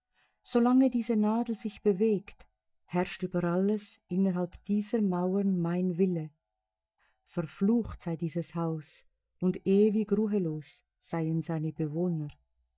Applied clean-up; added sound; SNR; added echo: neural mask model DeepFilterNet 3.